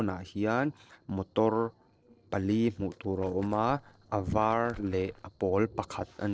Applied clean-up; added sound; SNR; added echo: neural separator model SepFormer DNS4.